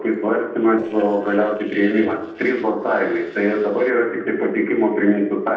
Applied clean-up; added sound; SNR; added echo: neural separator model SepFormer DNS4.